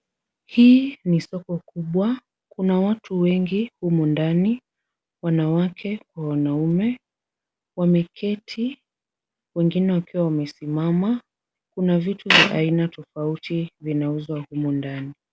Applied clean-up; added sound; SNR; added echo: none; none; none; none.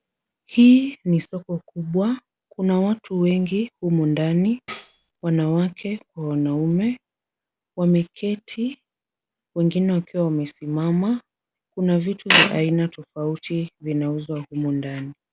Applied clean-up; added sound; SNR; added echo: none; Tambourine; 8 dB; none.